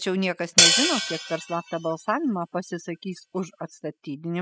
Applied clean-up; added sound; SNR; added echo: classical method spectral subtraction.